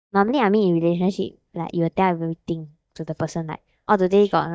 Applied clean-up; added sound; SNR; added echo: neural mask model DeepFilterNet 3.